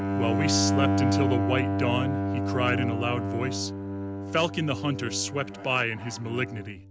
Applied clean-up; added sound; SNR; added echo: none; Bowed string instrument; -2 dB; none.